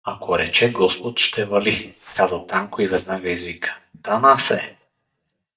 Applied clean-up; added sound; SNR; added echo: neural mask model DeepFilterNet 3.